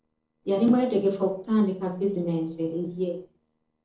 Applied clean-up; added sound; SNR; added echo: neural separator model SepFormer DNS4.